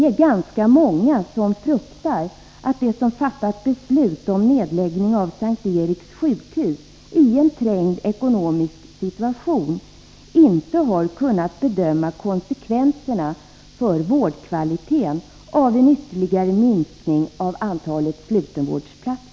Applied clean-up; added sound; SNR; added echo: none; none; none; none.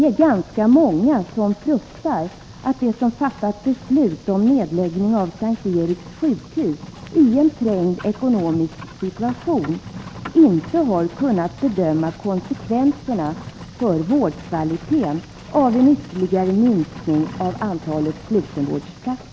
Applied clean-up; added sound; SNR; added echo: none; Livestock, farm animals, working animals; 17 dB; none.